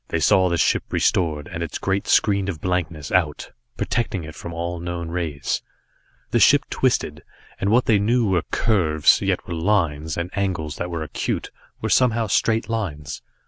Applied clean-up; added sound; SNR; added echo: none; none; none; none.